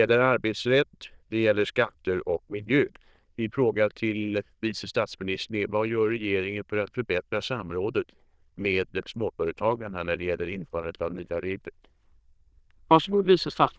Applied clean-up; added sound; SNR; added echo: neural diffusion model UNIVERSE++.